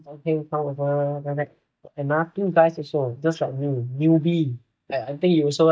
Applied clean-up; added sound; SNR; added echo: neural mask model DeepFilterNet 3.